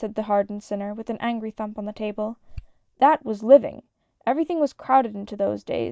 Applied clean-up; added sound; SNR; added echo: neural mask model DeepFilterNet 3.